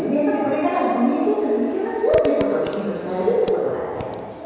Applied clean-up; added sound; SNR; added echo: none; Fart; 19 dB; reverberation time 1.9 s.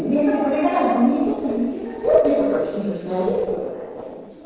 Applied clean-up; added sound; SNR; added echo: neural separator model SepFormer DNS4.